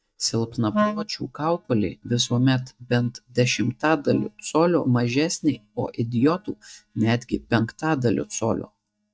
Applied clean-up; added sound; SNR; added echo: neural mask model DeepFilterNet 3.